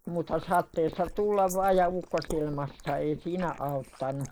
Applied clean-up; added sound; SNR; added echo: neural mask model Resemble Enhance denoiser.